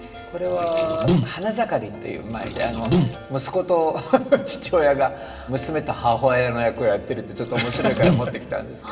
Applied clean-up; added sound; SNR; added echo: none; Liquid; 0 dB; reverberation time 2.9 s.